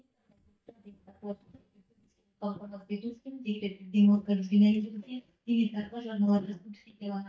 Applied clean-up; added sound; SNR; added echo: neural mask model DeepFilterNet 3.